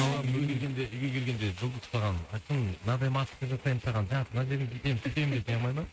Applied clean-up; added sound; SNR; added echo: neural mask model RNNoise.